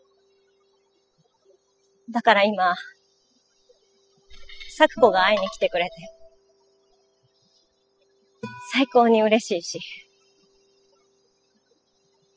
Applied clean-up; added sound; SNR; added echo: classical method spectral subtraction.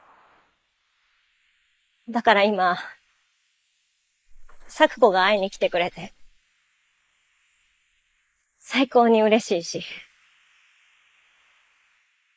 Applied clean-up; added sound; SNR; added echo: neural mask model Resemble Enhance denoiser.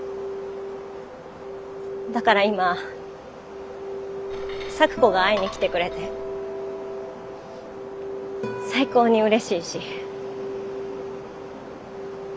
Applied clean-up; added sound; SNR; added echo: none; Cutlery, silverware / Dishes, pots, and pans; 14 dB; none.